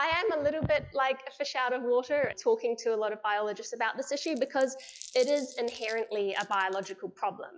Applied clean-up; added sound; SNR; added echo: classical method log-MMSE.